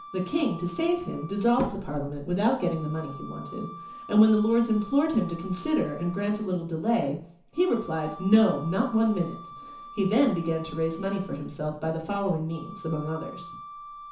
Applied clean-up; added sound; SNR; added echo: none; Wind instrument, woodwind instrument; 17 dB; reverberation time 0.9 s.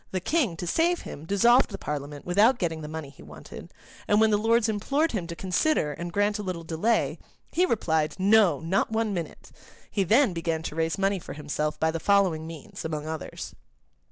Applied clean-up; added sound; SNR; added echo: none; none; none; none.